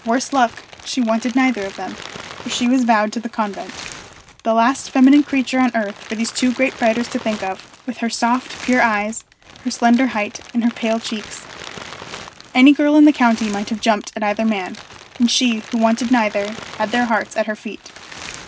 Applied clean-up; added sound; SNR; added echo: none; Crumpling, crinkling; 18 dB; none.